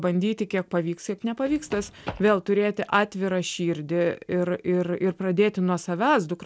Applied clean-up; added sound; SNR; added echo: none; Run; 14 dB; none.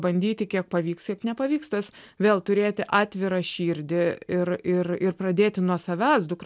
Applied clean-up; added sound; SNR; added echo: none; none; none; none.